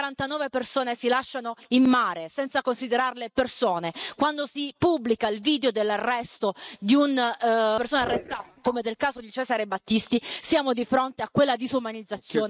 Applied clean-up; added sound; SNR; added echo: neural mask model RNNoise.